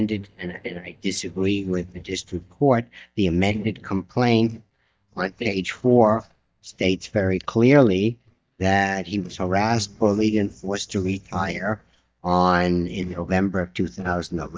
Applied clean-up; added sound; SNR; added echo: neural mask model DeepFilterNet 3.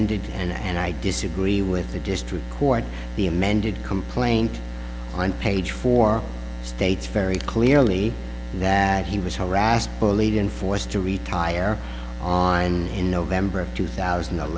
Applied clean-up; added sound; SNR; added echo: none; none; none; none.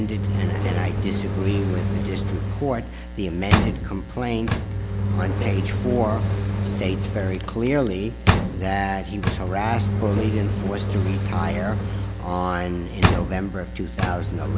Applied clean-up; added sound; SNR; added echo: none; Engine; -2 dB; none.